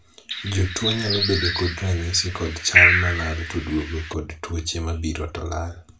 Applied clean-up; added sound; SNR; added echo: none; Bird; -2 dB; reverberation time 0.3 s.